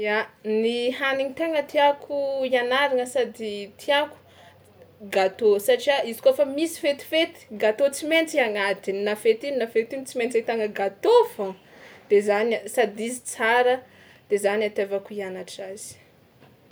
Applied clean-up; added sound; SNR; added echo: none; none; none; none.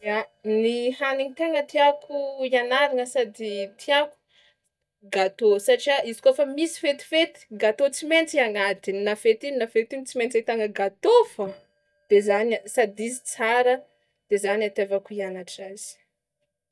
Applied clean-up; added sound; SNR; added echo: neural mask model DeepFilterNet 3.